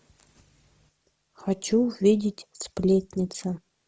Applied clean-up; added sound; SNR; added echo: none; none; none; none.